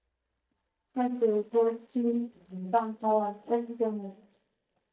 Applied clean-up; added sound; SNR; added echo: neural mask model DeepFilterNet 3.